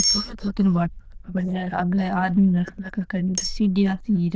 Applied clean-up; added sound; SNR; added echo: neural diffusion model UNIVERSE++.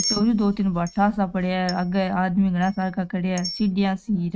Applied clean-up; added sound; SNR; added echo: neural mask model RNNoise.